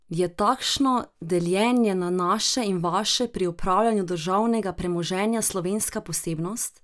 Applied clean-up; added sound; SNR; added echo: none; none; none; none.